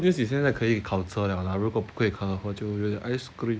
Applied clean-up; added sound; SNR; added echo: none; none; none; none.